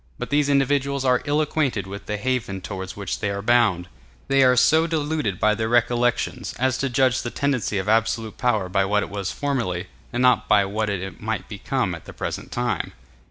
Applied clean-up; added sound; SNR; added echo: none; none; none; none.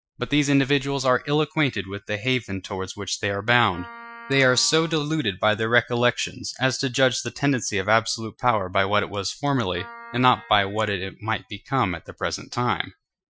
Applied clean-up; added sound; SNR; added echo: classical method Wiener filter.